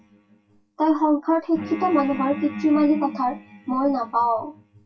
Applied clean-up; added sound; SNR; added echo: classical method WPE with log-MMSE.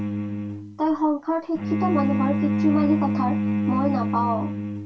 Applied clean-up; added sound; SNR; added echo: none; Bowed string instrument; -1 dB; reverberation time 0.2 s.